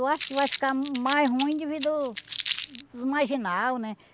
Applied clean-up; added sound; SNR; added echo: none; Crumpling, crinkling; 10 dB; none.